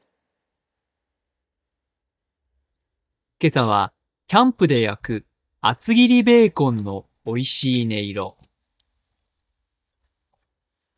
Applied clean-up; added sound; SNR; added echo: neural mask model DeepFilterNet 3.